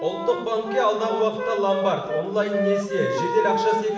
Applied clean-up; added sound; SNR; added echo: none; Wind instrument, woodwind instrument; 4 dB; reverberation time 1.2 s.